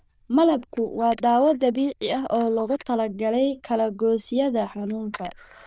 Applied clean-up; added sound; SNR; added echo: neural diffusion model UNIVERSE++.